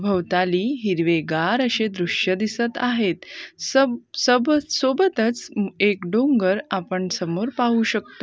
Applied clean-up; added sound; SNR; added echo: none; none; none; none.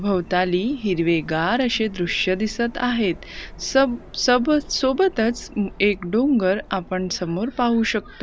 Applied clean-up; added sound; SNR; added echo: none; Subway, metro, underground; 19 dB; none.